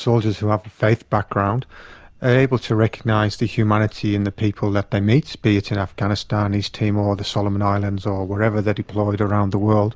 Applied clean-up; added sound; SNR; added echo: none; none; none; none.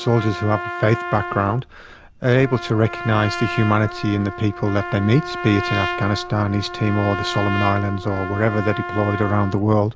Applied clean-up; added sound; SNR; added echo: none; Trumpet; 9 dB; none.